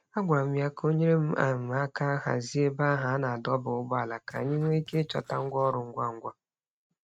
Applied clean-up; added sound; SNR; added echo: neural mask model RNNoise.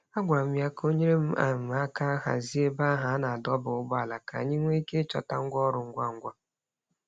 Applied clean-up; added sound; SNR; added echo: none; none; none; none.